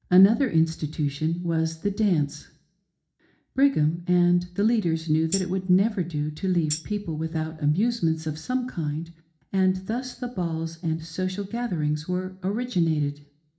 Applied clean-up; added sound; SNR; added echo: none; Tambourine; 13 dB; reverberation time 0.4 s.